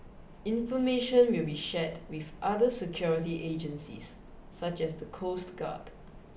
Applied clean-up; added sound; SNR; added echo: none; none; none; none.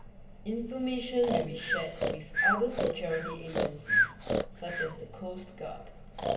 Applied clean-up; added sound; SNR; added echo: none; Breathing; -2 dB; reverberation time 1.4 s.